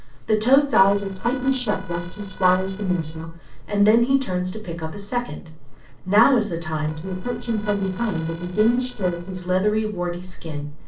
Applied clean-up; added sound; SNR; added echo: neural separator model SepFormer DNS4.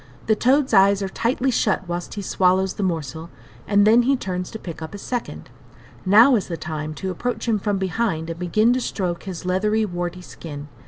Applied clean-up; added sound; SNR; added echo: none; none; none; none.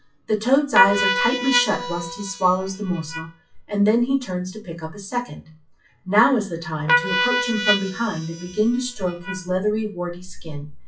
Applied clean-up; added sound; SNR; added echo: classical method WPE with log-MMSE.